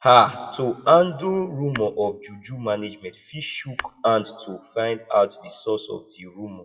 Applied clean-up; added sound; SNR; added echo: classical method WPE with log-MMSE.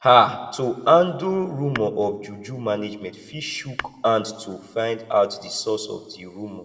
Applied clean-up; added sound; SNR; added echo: none; Tap / Glass; 13 dB; reverberation time 1.3 s.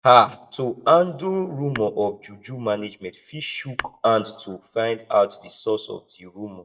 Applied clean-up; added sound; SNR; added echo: neural mask model DeepFilterNet 3.